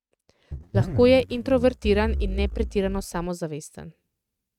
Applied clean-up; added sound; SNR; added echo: neural mask model RNNoise.